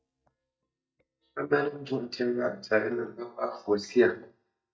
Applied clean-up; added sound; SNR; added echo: neural mask model DeepFilterNet 3.